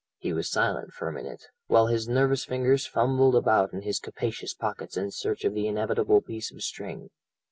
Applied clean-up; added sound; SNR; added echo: none; none; none; none.